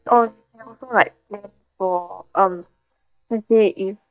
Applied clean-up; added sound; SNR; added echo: neural mask model DeepFilterNet 3.